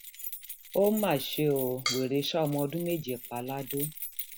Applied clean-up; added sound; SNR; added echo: none; Drum kit + Keys jangling; 9 dB; none.